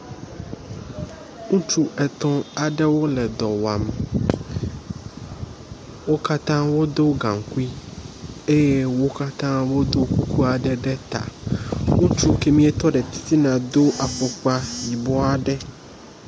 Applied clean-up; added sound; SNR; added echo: none; none; none; none.